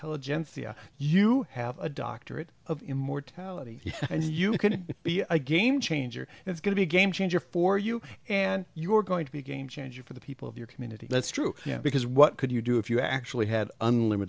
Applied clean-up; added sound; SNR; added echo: none; none; none; none.